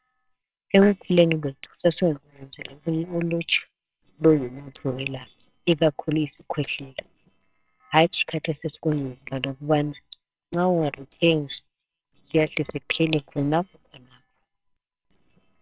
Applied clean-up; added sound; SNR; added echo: neural separator model SepFormer WHAMR!.